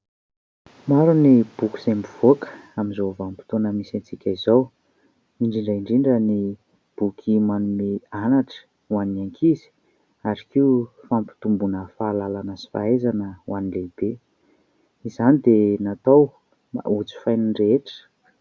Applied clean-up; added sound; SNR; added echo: none; none; none; none.